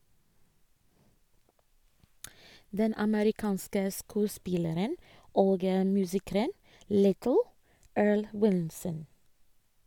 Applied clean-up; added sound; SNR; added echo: none; none; none; none.